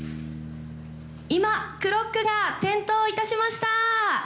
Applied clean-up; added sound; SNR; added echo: none; Bass guitar; 16 dB; none.